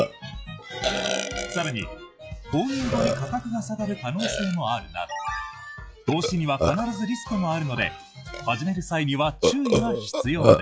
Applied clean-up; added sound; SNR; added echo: classical method log-MMSE.